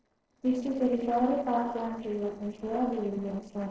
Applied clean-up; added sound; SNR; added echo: neural separator model SepFormer DNS4.